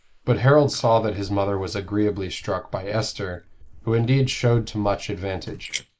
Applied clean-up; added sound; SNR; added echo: neural mask model Resemble Enhance denoiser.